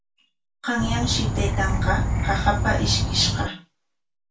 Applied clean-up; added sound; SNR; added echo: none; Insect; -4 dB; reverberation time 0.2 s.